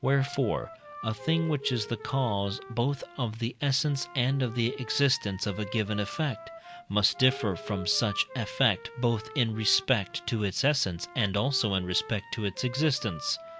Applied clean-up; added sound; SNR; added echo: none; Wind instrument, woodwind instrument + Glass; 15 dB; none.